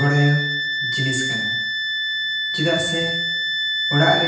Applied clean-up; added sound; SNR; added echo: none; Wind instrument, woodwind instrument; 0 dB; reverberation time 0.9 s.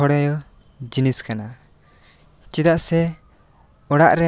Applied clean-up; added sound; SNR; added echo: none; none; none; none.